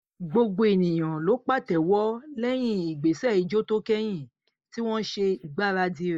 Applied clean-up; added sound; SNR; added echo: neural mask model Resemble Enhance denoiser.